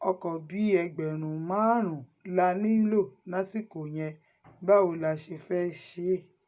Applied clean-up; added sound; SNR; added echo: none; none; none; none.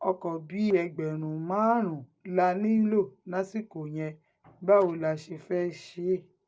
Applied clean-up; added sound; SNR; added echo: neural separator model SepFormer DNS4.